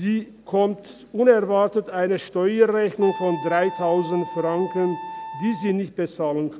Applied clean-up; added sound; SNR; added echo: none; Wind instrument, woodwind instrument; 13 dB; none.